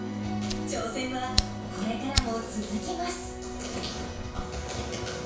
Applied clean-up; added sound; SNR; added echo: none; Fire; 4 dB; reverberation time 0.7 s.